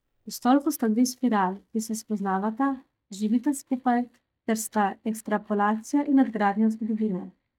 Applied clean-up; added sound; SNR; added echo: neural mask model DeepFilterNet 3.